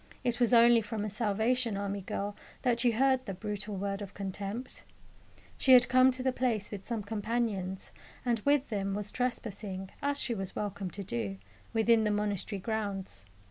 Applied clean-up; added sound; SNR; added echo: none; none; none; none.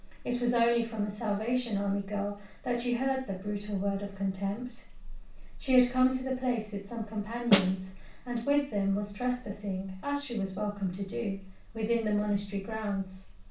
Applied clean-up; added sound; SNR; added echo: none; Snare drum; -2 dB; reverberation time 0.4 s.